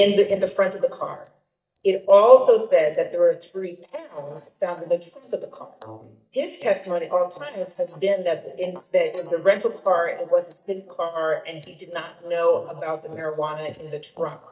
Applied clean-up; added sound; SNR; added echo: neural mask model DeepFilterNet 3.